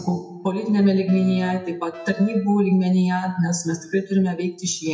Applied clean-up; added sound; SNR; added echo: classical method WPE with log-MMSE.